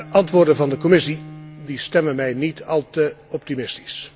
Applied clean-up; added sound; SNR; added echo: none; Bowed string instrument; 19 dB; none.